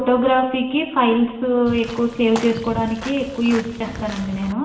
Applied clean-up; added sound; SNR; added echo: none; Walk, footsteps / Bird vocalization, bird call, bird song; 13 dB; reverberation time 1.2 s.